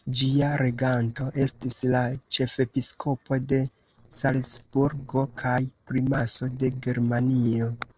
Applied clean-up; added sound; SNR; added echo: neural separator model SepFormer DNS4.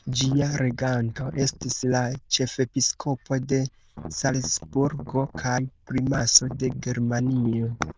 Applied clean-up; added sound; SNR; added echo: neural diffusion model UNIVERSE++.